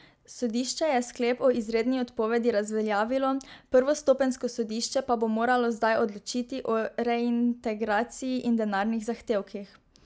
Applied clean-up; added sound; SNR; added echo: none; none; none; none.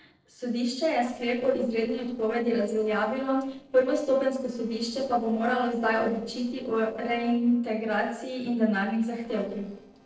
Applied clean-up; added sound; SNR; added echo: neural separator model SepFormer DNS4.